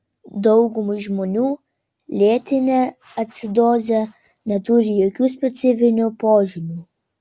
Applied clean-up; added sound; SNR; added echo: none; none; none; none.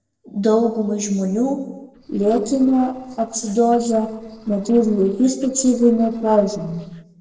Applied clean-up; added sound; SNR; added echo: neural separator model SepFormer DNS4.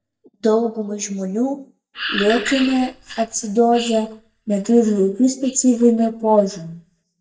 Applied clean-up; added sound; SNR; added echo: neural mask model DeepFilterNet 3.